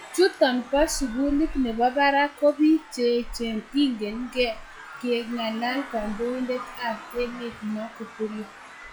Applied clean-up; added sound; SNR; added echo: classical method log-MMSE.